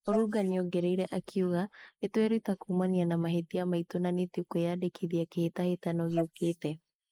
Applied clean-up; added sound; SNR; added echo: neural mask model Resemble Enhance denoiser.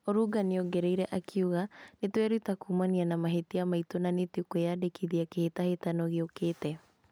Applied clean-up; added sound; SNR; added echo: none; none; none; none.